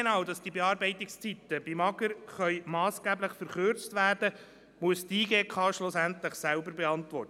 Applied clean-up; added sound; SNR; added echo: none; none; none; none.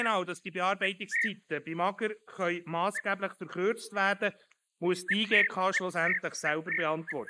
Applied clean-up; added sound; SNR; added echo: neural mask model Resemble Enhance denoiser.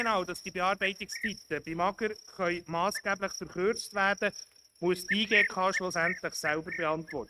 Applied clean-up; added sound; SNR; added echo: neural mask model RNNoise.